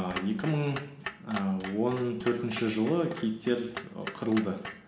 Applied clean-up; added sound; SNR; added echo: none; Clock; 12 dB; none.